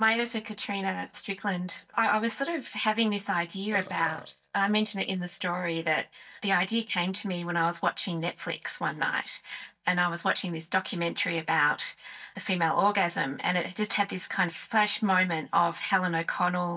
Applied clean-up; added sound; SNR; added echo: neural mask model DeepFilterNet 3.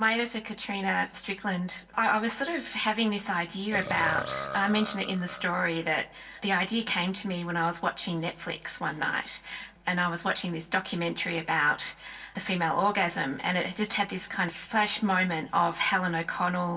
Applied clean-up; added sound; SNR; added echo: none; Burping, eructation; 9 dB; reverberation time 0.2 s.